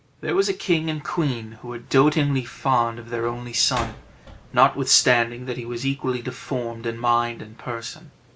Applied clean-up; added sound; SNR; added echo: none; Slam; 16 dB; none.